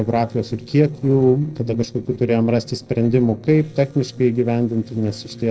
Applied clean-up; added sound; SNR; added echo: neural separator model SepFormer DNS4.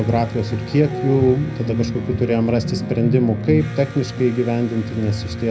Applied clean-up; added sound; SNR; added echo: none; Electric guitar; 17 dB; reverberation time 0.4 s.